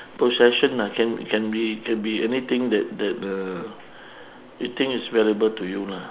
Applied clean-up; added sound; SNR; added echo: none; none; none; none.